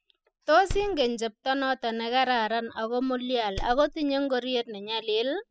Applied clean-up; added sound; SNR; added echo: classical method spectral subtraction.